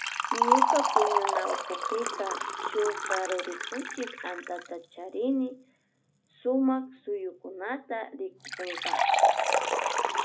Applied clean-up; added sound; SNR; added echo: none; Liquid; -3 dB; none.